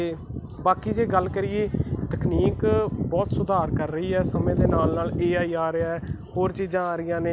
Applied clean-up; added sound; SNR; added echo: none; none; none; none.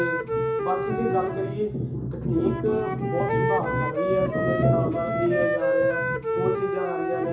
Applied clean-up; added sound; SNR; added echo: none; Wind instrument, woodwind instrument; 0 dB; reverberation time 0.7 s.